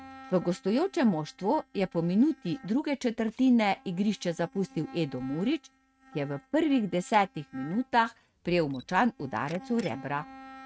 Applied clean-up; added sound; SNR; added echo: neural mask model RNNoise.